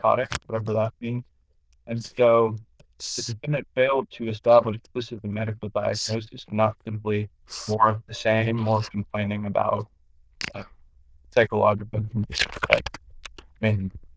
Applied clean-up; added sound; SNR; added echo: neural diffusion model UNIVERSE++.